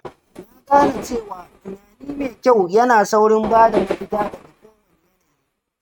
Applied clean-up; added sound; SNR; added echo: neural mask model RNNoise.